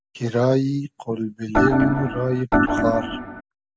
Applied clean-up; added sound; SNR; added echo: none; Organ; -2 dB; none.